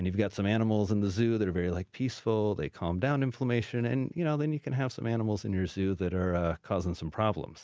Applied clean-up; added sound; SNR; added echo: none; none; none; none.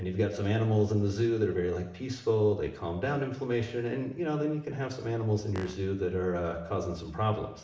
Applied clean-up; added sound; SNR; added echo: none; Fart; 14 dB; reverberation time 0.7 s.